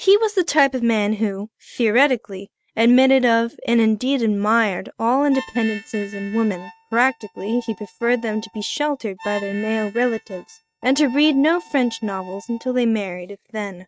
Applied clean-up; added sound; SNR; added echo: neural mask model RNNoise.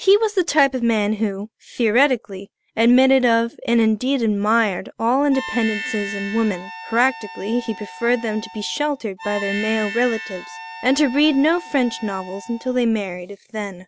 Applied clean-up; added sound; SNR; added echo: none; Harmonica; 12 dB; none.